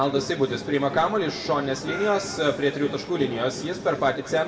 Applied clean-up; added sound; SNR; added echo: none; Meow; 15 dB; reverberation time 1.7 s.